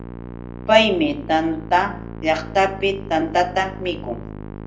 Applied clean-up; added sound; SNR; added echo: none; Musical instrument; 12 dB; reverberation time 0.5 s.